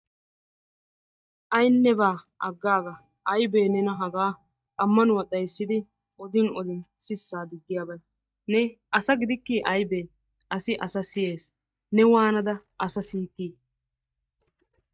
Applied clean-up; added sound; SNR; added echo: neural mask model DeepFilterNet 3.